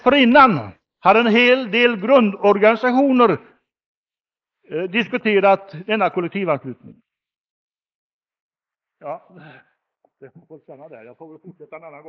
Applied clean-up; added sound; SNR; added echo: neural mask model Resemble Enhance denoiser.